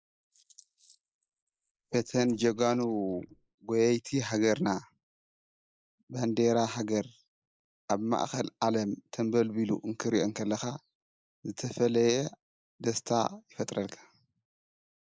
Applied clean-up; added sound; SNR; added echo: neural mask model Resemble Enhance denoiser.